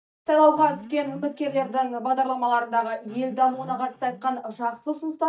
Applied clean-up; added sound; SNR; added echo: neural mask model DeepFilterNet 3.